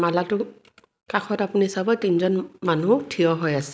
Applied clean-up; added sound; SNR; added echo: none; none; none; none.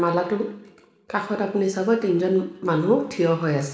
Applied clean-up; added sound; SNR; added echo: none; none; none; reverberation time 1.0 s.